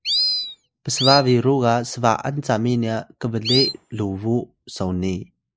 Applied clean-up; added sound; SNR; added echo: neural mask model Resemble Enhance denoiser.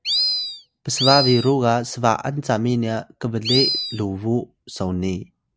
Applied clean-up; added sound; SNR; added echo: none; Animal; 2 dB; none.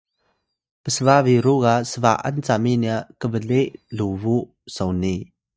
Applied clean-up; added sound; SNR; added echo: neural mask model DeepFilterNet 3.